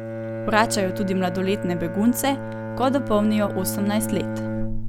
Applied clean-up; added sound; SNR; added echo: none; Bowed string instrument; 6 dB; none.